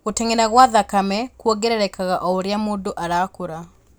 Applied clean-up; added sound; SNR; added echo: none; none; none; none.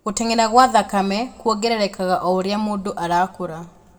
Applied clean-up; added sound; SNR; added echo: none; none; none; reverberation time 1.6 s.